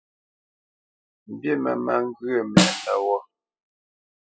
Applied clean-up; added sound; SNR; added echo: classical method spectral subtraction.